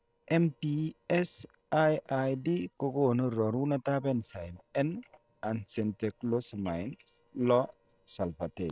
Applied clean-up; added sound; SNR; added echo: neural separator model SepFormer DNS4.